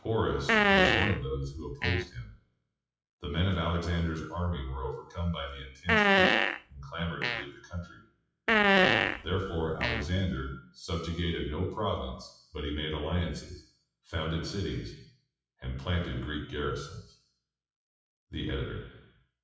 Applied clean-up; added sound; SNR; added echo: classical method WPE with log-MMSE.